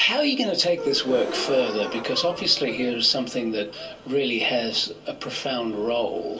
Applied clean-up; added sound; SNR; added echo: none; Gasp; 11 dB; reverberation time 0.2 s.